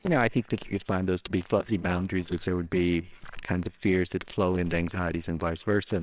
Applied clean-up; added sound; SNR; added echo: neural separator model SepFormer WHAMR!.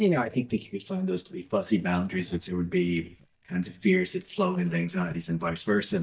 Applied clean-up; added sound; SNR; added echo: neural mask model DeepFilterNet 3.